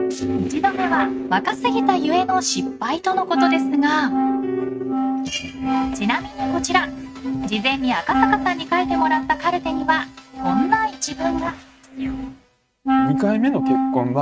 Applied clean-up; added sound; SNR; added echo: neural mask model RNNoise.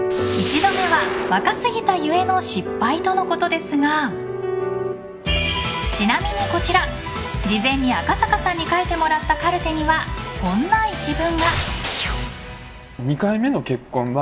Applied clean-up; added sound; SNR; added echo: none; none; none; none.